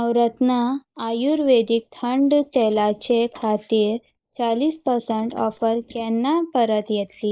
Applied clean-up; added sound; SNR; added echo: neural mask model Resemble Enhance denoiser.